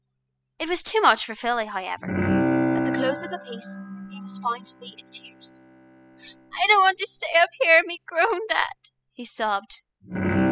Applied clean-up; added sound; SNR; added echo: classical method spectral subtraction.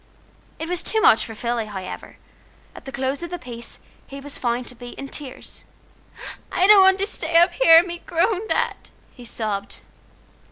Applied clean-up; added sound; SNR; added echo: none; none; none; none.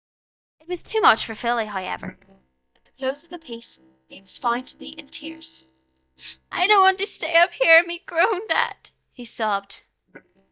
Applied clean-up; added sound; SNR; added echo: neural mask model DeepFilterNet 3.